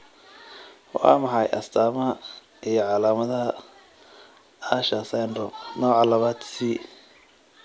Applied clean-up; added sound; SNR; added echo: none; none; none; none.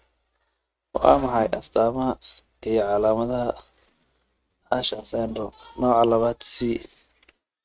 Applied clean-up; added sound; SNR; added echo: neural mask model RNNoise.